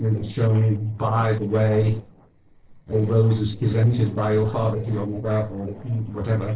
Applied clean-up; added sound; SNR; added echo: neural separator model SepFormer DNS4.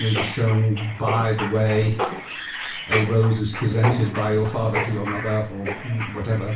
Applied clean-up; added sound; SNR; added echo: none; Mechanisms; 8 dB; reverberation time 0.3 s.